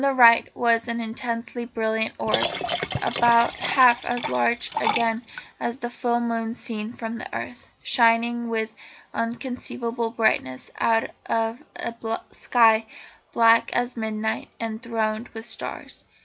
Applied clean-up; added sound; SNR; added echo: none; Liquid; 5 dB; none.